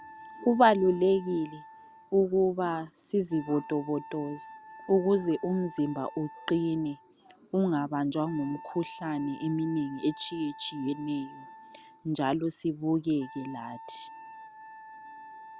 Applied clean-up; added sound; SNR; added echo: none; Wind instrument, woodwind instrument; 18 dB; none.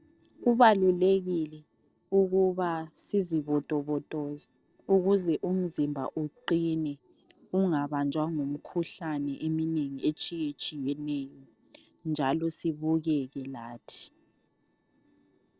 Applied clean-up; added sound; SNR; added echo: neural separator model SepFormer DNS4.